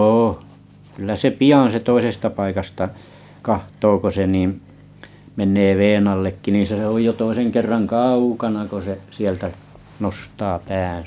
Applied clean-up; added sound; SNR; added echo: none; none; none; none.